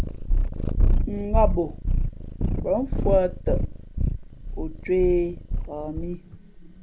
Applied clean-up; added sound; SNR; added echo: none; Purr; -3 dB; none.